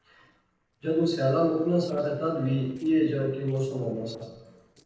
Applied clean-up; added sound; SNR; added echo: neural separator model SepFormer DNS4.